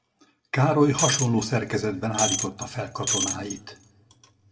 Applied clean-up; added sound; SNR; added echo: none; Shatter; 3 dB; reverberation time 0.9 s.